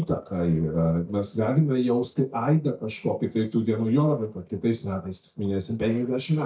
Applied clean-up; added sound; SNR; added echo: neural mask model DeepFilterNet 3.